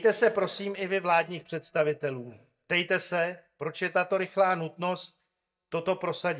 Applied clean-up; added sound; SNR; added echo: neural mask model DeepFilterNet 3.